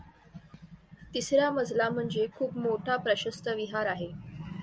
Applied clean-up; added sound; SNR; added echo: none; none; none; none.